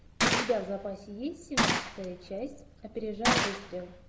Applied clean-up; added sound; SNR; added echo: none; Gunshot, gunfire; -4 dB; none.